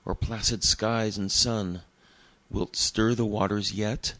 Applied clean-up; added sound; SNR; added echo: none; none; none; none.